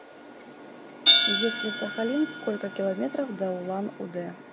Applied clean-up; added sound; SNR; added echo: none; Hi-hat; -2 dB; none.